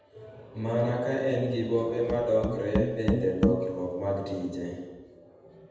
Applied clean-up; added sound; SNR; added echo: none; Musical instrument; 2 dB; reverberation time 1.0 s.